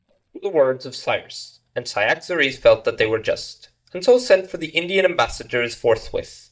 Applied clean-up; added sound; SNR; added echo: neural mask model DeepFilterNet 3.